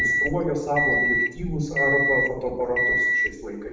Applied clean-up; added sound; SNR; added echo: none; Microwave oven; -2 dB; reverberation time 0.8 s.